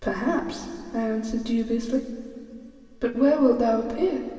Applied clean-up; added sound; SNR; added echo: none; none; none; reverberation time 2.6 s.